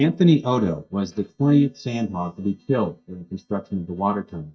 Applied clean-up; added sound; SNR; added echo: neural mask model DeepFilterNet 3.